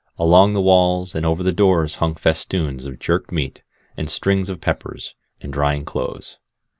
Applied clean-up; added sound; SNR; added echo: none; none; none; none.